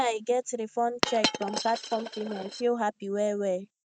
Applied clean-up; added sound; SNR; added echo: neural mask model RNNoise.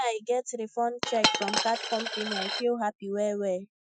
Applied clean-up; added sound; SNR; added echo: classical method Wiener filter.